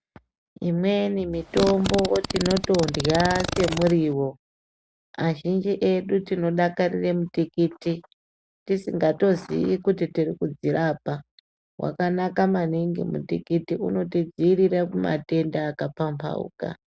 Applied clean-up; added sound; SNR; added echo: none; Fart; 5 dB; none.